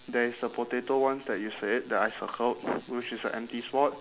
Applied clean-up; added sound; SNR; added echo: none; none; none; none.